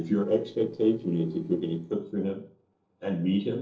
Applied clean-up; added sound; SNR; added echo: neural separator model SepFormer DNS4.